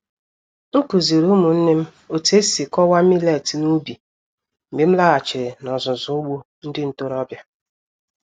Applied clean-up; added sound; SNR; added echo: none; none; none; none.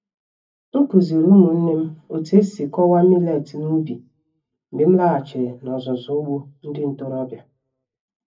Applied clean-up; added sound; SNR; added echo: none; none; none; reverberation time 0.3 s.